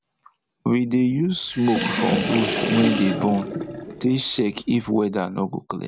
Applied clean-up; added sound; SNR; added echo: none; Sink (filling or washing) / Water; 4 dB; none.